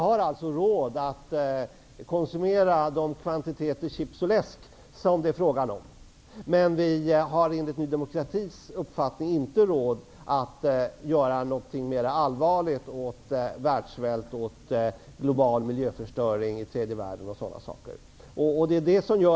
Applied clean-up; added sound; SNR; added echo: none; none; none; none.